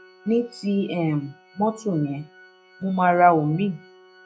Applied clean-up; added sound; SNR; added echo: classical method log-MMSE.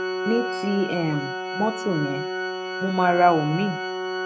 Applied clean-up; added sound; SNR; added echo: none; Organ; 5 dB; none.